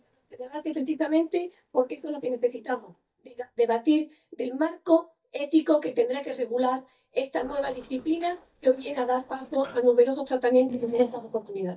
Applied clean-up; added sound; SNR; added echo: neural mask model DeepFilterNet 3.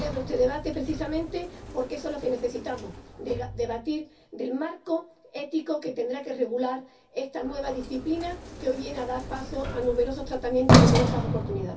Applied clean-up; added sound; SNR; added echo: none; Sliding door; -1 dB; reverberation time 0.3 s.